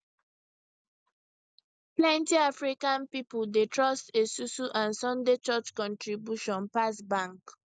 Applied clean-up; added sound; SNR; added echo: none; none; none; none.